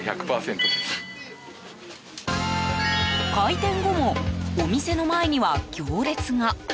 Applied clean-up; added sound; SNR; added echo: none; none; none; none.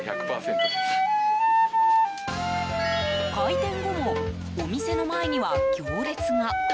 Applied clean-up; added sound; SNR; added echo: none; Wind instrument, woodwind instrument; -4 dB; none.